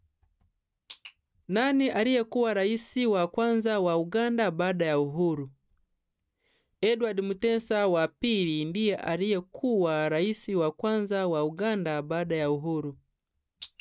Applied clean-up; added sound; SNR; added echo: none; none; none; none.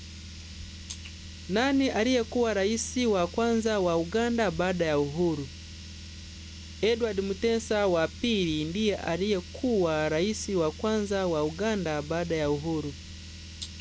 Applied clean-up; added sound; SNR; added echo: none; Car; 14 dB; none.